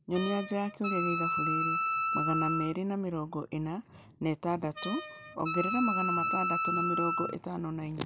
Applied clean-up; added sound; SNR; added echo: none; Wind instrument, woodwind instrument; 0 dB; none.